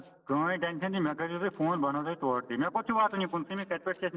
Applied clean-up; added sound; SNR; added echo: neural separator model SepFormer DNS4.